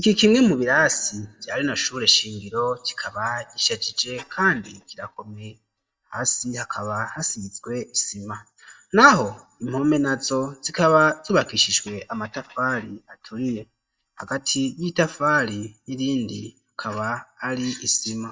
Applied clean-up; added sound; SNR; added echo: neural mask model DeepFilterNet 3.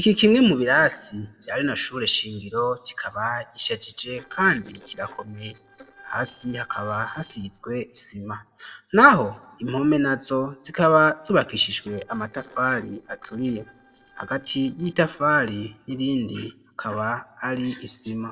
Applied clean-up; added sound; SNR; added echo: neural separator model SepFormer DNS4.